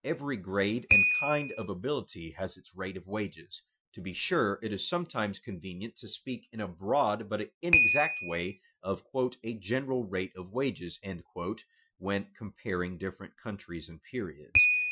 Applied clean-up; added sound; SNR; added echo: classical method Wiener filter.